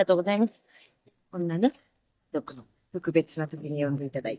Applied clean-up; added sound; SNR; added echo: neural mask model DeepFilterNet 3.